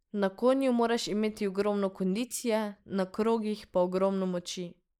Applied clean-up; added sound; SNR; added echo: neural mask model Resemble Enhance denoiser.